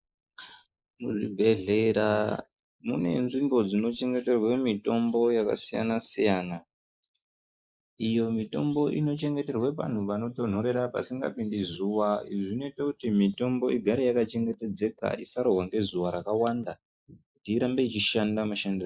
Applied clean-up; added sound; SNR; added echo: neural mask model Resemble Enhance denoiser.